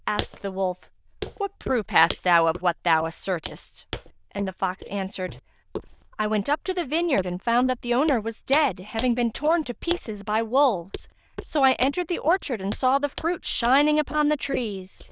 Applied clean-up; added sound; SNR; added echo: neural diffusion model UNIVERSE++.